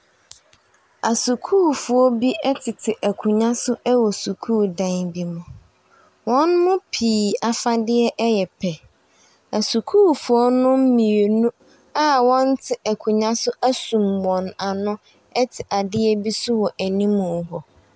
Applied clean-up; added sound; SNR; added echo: none; none; none; none.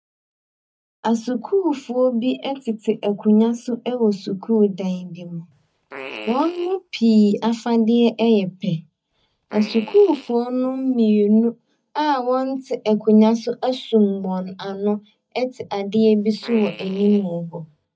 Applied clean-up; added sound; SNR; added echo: neural mask model DeepFilterNet 3.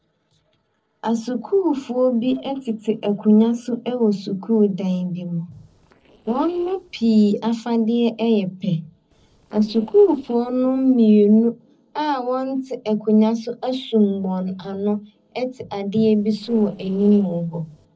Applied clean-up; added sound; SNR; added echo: neural separator model SepFormer DNS4.